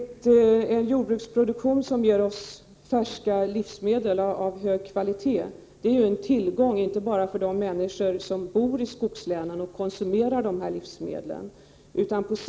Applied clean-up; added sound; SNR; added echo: none; none; none; none.